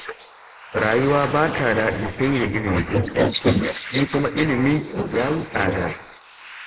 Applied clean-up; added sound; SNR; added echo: neural mask model Resemble Enhance denoiser.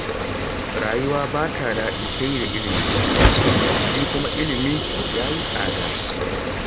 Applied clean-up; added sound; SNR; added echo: none; Waves, surf + Water tap, faucet / Liquid; -5 dB; none.